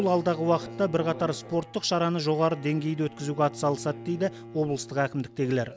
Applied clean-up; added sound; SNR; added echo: none; Bowed string instrument; 16 dB; none.